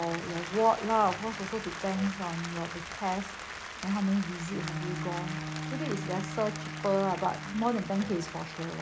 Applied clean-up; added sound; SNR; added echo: none; Applause + Bowed string instrument; 7 dB; none.